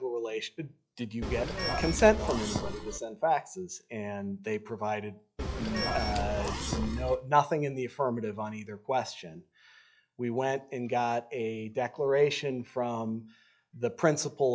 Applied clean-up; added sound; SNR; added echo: classical method log-MMSE.